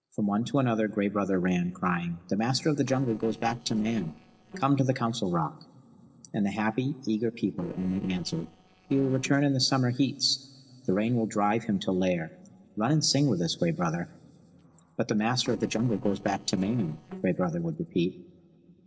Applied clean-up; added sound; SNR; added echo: neural separator model SepFormer DNS4.